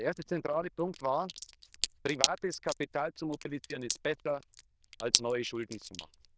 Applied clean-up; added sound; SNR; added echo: neural diffusion model UNIVERSE++.